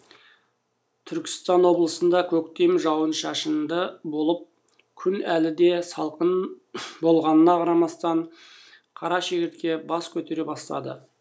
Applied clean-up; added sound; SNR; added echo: none; none; none; none.